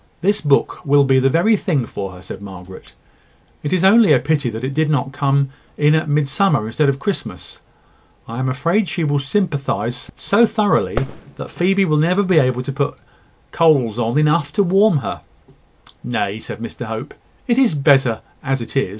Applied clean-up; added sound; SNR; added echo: none; Fireworks; 15 dB; none.